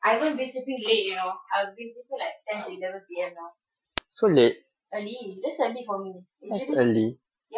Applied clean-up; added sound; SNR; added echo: classical method Wiener filter.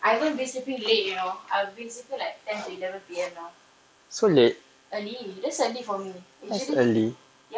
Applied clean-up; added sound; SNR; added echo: none; none; none; none.